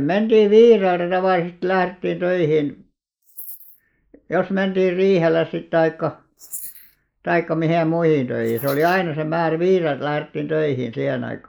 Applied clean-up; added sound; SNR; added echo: neural mask model Resemble Enhance denoiser.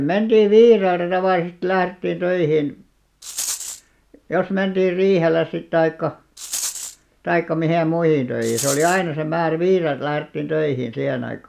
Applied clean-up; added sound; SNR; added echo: none; Rattle; 9 dB; none.